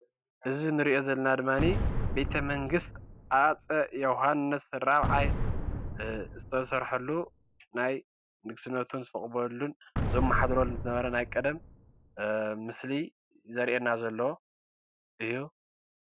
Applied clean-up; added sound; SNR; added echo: none; Boom; 2 dB; none.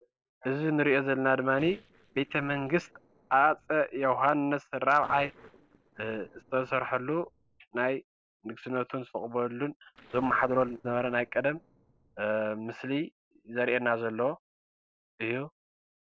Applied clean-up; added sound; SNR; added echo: neural separator model SepFormer DNS4.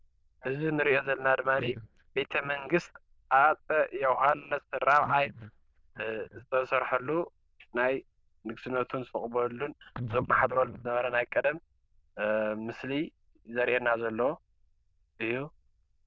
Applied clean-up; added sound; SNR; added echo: neural diffusion model UNIVERSE++.